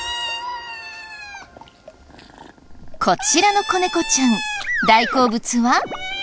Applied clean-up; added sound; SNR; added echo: none; none; none; none.